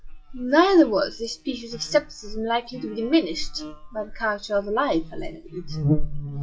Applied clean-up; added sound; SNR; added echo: classical method WPE with log-MMSE.